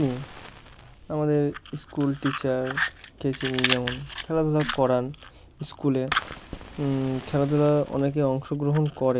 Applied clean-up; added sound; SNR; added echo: none; Fire; 9 dB; none.